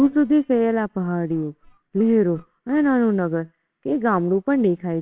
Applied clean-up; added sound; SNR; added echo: neural separator model SepFormer WHAMR!.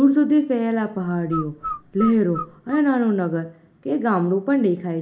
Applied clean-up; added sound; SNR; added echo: none; Bird; 12 dB; reverberation time 0.4 s.